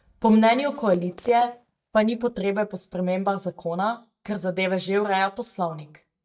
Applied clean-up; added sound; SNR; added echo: neural mask model DeepFilterNet 3.